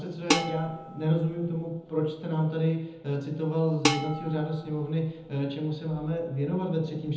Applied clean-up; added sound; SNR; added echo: none; Dishes, pots, and pans; 4 dB; reverberation time 1.0 s.